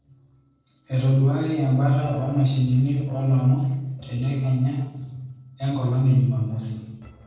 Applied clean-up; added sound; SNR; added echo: neural separator model SepFormer DNS4.